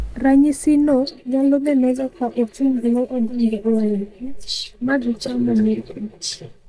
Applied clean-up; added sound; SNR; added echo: neural mask model DeepFilterNet 3.